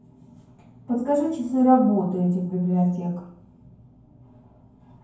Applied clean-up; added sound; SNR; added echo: none; none; none; reverberation time 0.9 s.